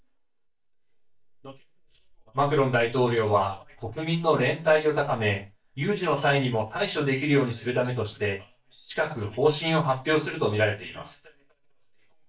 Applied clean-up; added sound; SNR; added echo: neural mask model DeepFilterNet 3.